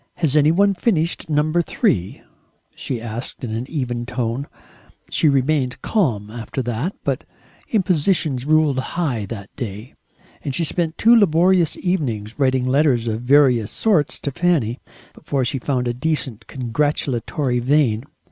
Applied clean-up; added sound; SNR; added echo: none; none; none; none.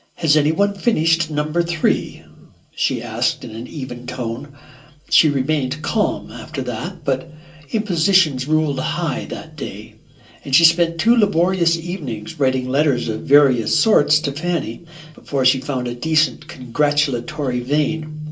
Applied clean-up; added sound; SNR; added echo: none; none; none; reverberation time 0.2 s.